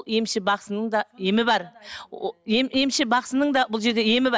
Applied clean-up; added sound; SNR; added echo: none; none; none; none.